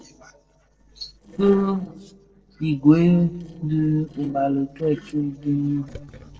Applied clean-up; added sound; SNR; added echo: neural separator model SepFormer DNS4.